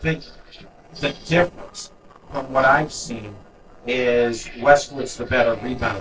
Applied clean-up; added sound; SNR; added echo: neural separator model SepFormer DNS4.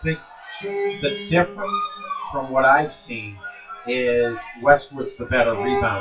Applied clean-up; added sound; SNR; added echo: classical method WPE with log-MMSE.